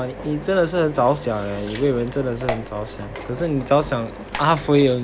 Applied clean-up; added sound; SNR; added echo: none; Engine; 13 dB; none.